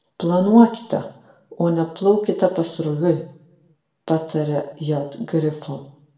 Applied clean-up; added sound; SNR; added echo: none; none; none; reverberation time 0.6 s.